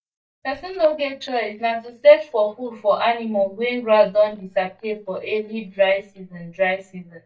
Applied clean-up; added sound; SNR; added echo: neural mask model DeepFilterNet 3.